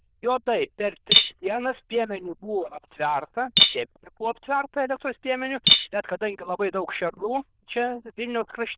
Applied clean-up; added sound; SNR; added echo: neural diffusion model UNIVERSE++.